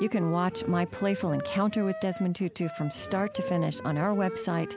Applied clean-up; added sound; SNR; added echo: none; Wind instrument, woodwind instrument; 10 dB; none.